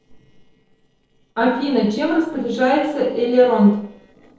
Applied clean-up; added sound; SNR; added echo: neural separator model SepFormer DNS4.